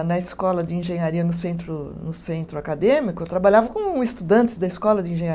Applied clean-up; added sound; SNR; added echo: none; none; none; none.